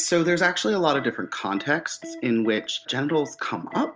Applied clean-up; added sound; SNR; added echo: none; none; none; none.